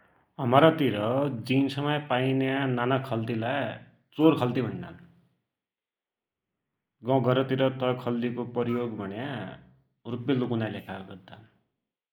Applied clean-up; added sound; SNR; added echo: neural mask model Resemble Enhance denoiser.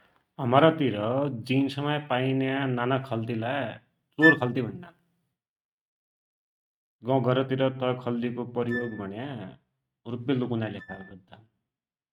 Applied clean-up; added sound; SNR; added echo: neural mask model RNNoise.